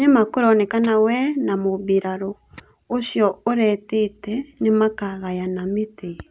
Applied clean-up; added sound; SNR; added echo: none; none; none; none.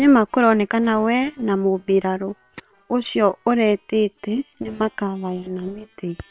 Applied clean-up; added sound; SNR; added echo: neural separator model SepFormer WHAM!.